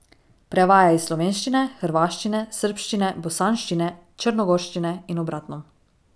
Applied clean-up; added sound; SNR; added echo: none; none; none; none.